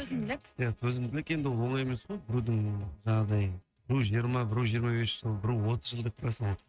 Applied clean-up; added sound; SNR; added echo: neural mask model RNNoise.